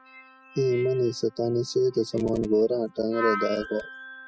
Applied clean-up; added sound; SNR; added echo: classical method spectral subtraction.